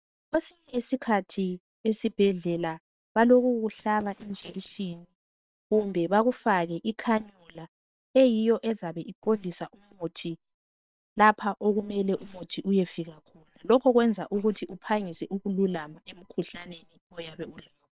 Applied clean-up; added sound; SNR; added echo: neural separator model SepFormer WHAM!.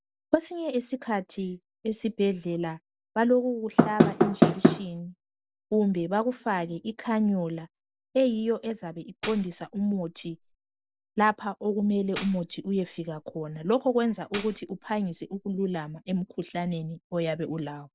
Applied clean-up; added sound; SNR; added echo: none; Tambourine + Knock / Wood; -1 dB; none.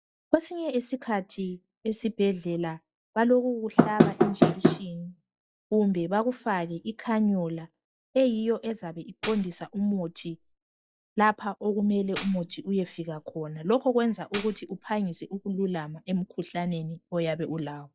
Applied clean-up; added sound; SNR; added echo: classical method log-MMSE.